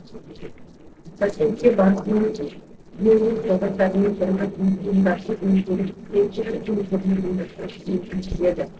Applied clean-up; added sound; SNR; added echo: neural separator model SepFormer DNS4.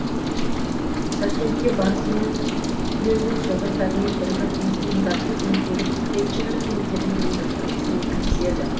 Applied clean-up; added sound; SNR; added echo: none; Rain; -4 dB; reverberation time 2.3 s.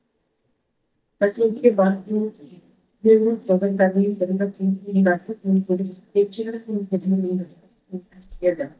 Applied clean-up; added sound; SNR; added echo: neural mask model DeepFilterNet 3.